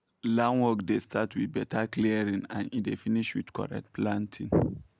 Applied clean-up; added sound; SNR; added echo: none; none; none; none.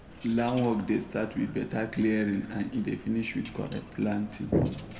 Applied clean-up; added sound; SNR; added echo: none; Coin (dropping); 19 dB; reverberation time 1.4 s.